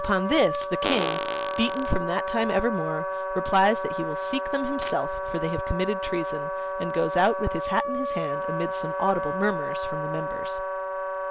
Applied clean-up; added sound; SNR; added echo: none; Wind instrument, woodwind instrument + Fart; 2 dB; none.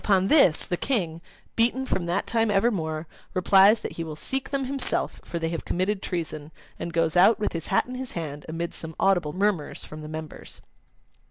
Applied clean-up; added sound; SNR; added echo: none; none; none; none.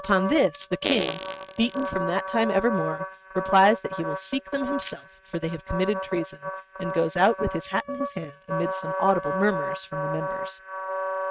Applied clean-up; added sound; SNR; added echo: neural mask model RNNoise.